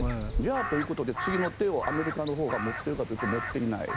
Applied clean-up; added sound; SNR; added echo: none; Crow; 4 dB; none.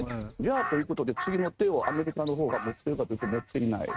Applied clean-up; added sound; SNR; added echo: neural mask model RNNoise.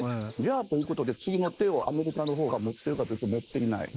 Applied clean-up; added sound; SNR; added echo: neural mask model Resemble Enhance denoiser.